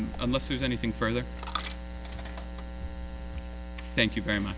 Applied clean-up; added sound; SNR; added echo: none; Coin (dropping); 12 dB; none.